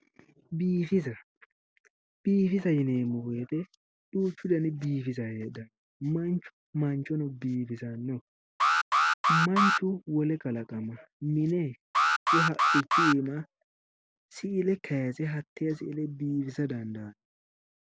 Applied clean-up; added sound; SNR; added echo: none; Alarm; -5 dB; none.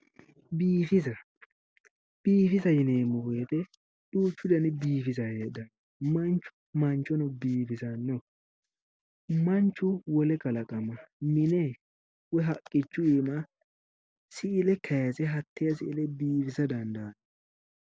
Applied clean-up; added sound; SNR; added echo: none; none; none; none.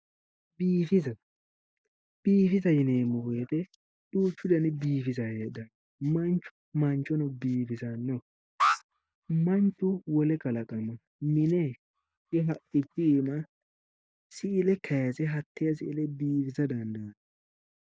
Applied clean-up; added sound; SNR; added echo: neural mask model DeepFilterNet 3.